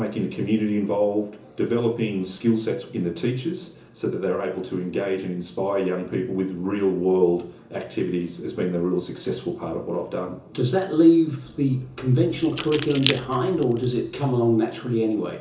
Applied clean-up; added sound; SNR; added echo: none; Keys jangling; 11 dB; reverberation time 0.7 s.